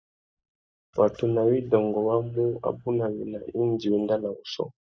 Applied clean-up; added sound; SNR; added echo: neural mask model DeepFilterNet 3.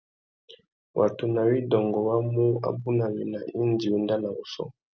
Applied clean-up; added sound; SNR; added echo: none; none; none; none.